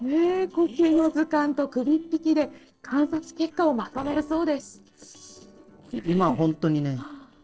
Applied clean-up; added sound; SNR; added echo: neural separator model SepFormer DNS4.